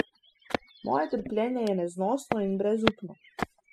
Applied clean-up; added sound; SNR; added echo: classical method spectral subtraction.